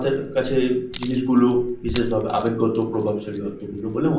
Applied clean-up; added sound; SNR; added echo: none; Chink, clink; 8 dB; reverberation time 0.6 s.